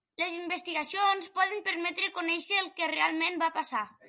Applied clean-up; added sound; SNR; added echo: none; none; none; none.